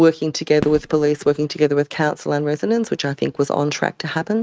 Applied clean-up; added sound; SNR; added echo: neural mask model RNNoise.